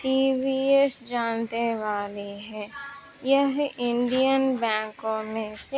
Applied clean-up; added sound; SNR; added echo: none; none; none; none.